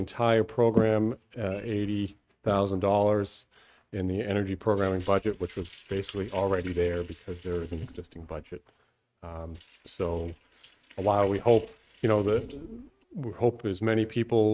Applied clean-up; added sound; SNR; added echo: neural mask model RNNoise.